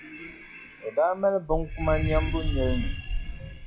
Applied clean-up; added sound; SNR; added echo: classical method log-MMSE.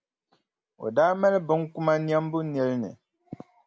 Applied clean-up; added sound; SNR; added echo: none; none; none; none.